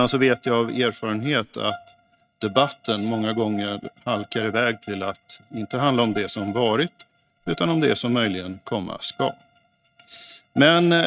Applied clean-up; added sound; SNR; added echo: neural mask model RNNoise.